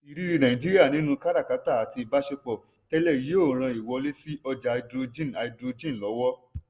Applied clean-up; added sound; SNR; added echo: none; none; none; none.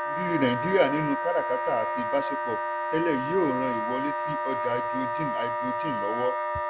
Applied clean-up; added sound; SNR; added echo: none; Wind instrument, woodwind instrument; 0 dB; none.